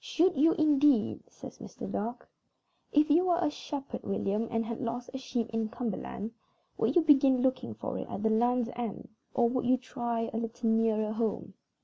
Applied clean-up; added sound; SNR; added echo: none; none; none; none.